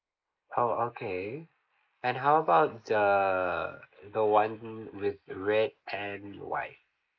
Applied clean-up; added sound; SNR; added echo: neural mask model Resemble Enhance denoiser.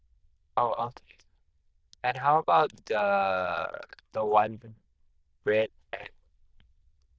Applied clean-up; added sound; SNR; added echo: neural diffusion model UNIVERSE++.